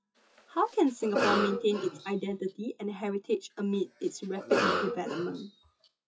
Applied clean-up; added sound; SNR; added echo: classical method WPE with log-MMSE.